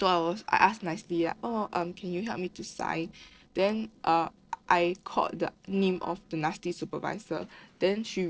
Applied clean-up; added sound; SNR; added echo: neural separator model SepFormer DNS4.